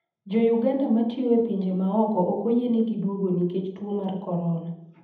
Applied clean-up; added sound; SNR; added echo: none; none; none; reverberation time 0.8 s.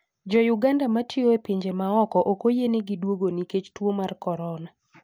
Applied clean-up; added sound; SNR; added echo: none; none; none; none.